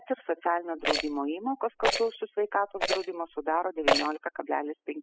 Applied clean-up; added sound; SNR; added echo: classical method spectral subtraction.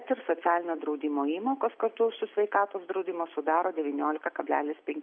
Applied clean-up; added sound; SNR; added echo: none; none; none; none.